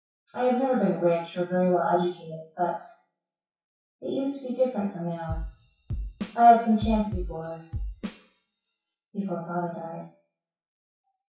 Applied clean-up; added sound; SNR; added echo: classical method WPE with log-MMSE.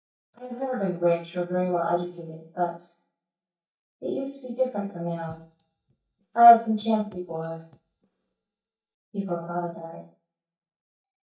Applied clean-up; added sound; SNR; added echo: neural mask model DeepFilterNet 3.